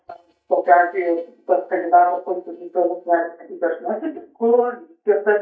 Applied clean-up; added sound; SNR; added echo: neural mask model DeepFilterNet 3.